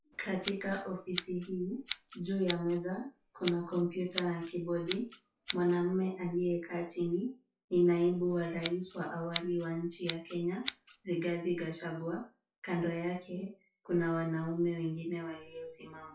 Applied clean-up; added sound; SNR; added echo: classical method WPE with log-MMSE.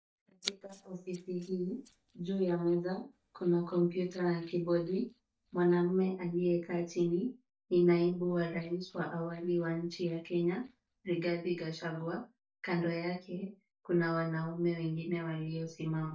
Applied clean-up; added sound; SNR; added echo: neural mask model DeepFilterNet 3.